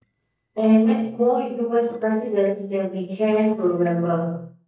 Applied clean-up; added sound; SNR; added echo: neural mask model DeepFilterNet 3.